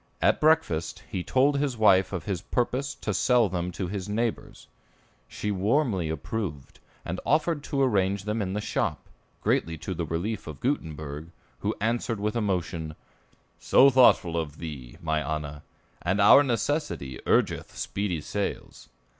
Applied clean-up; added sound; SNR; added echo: none; none; none; none.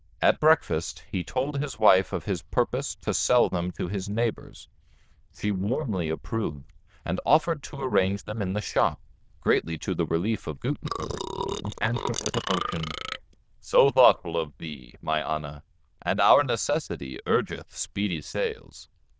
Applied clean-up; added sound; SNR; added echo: neural diffusion model UNIVERSE++.